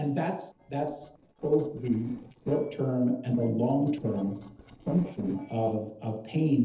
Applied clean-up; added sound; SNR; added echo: neural separator model SepFormer DNS4.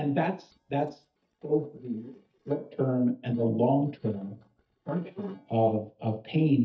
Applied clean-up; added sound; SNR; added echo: neural mask model DeepFilterNet 3.